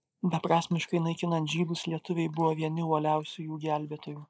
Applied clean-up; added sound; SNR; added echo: neural mask model Resemble Enhance denoiser.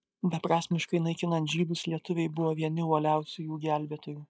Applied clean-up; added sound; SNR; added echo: neural mask model DeepFilterNet 3.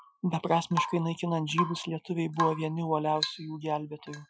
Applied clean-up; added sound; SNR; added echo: classical method Wiener filter.